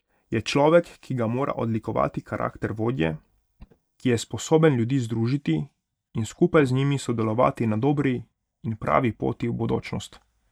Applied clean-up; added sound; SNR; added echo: neural mask model DeepFilterNet 3.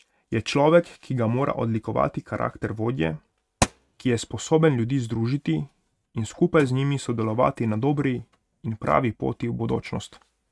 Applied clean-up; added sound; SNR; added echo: neural mask model RNNoise.